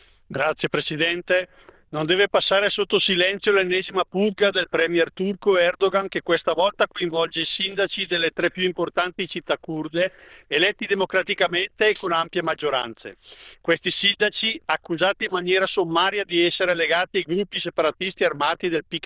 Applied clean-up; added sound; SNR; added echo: neural diffusion model UNIVERSE++.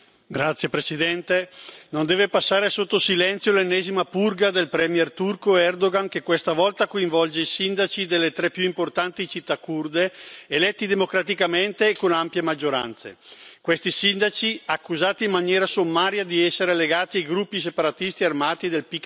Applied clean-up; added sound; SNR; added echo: none; Tambourine; 8 dB; none.